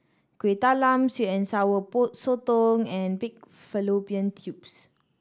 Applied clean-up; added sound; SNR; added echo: none; none; none; none.